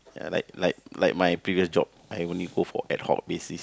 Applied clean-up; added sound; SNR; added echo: none; none; none; none.